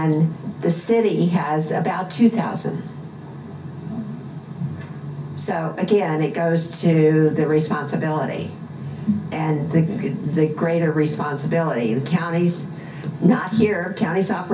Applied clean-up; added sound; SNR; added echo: none; none; none; reverberation time 0.3 s.